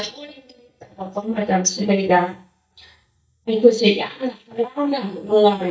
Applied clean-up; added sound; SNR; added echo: neural mask model DeepFilterNet 3.